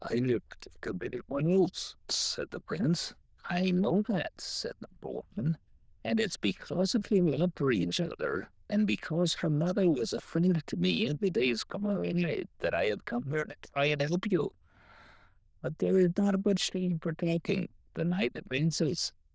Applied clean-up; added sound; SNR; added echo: neural diffusion model UNIVERSE++.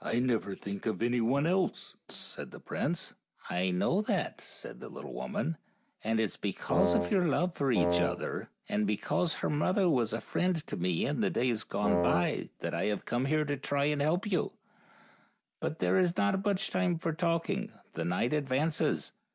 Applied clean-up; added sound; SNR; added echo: none; Wind instrument, woodwind instrument; 1 dB; none.